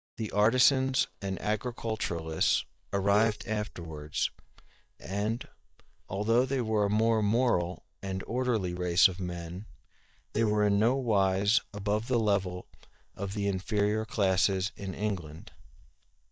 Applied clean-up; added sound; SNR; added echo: neural mask model DeepFilterNet 3.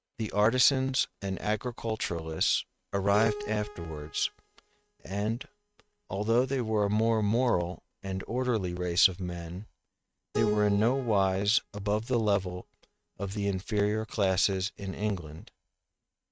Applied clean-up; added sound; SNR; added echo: neural mask model RNNoise.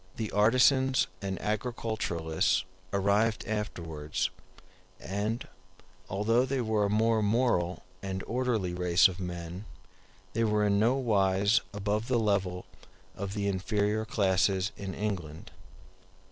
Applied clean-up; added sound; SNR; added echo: none; none; none; none.